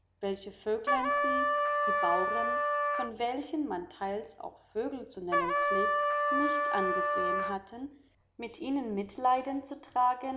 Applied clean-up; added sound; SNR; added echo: none; Trumpet; -4 dB; none.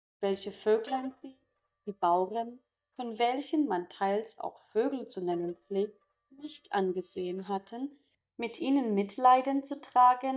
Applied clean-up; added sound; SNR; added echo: neural mask model DeepFilterNet 3.